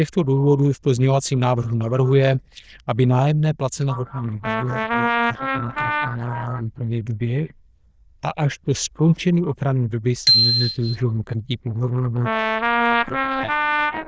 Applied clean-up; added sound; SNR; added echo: neural diffusion model UNIVERSE++.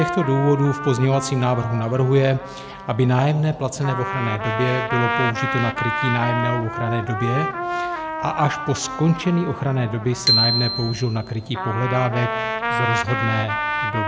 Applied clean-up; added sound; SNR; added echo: none; Trumpet + Bicycle bell; 4 dB; none.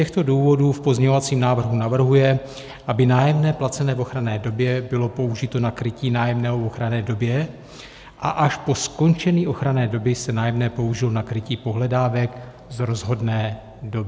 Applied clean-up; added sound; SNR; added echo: none; none; none; none.